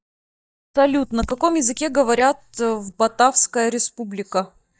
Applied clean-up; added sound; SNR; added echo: neural mask model DeepFilterNet 3.